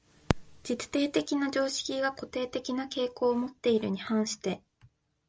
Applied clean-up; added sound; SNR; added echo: none; none; none; none.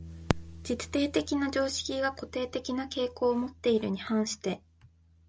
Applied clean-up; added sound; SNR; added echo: none; Bass guitar; 19 dB; none.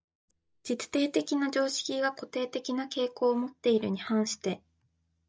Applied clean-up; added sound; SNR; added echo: neural mask model DeepFilterNet 3.